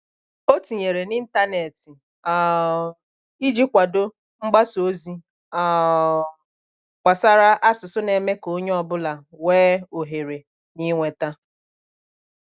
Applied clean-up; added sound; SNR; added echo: none; none; none; none.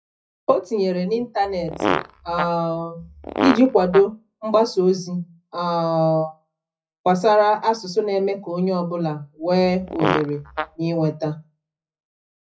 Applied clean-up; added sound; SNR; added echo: classical method WPE with log-MMSE.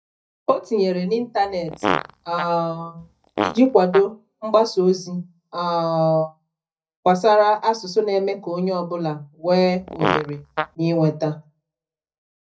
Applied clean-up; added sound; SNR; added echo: neural mask model DeepFilterNet 3.